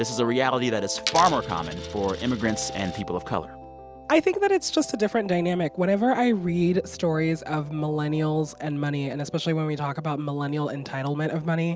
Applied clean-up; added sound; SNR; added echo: none; Coin (dropping); 12 dB; none.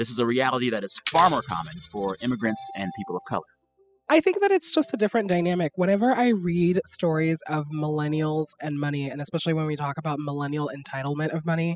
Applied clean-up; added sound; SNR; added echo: classical method spectral subtraction.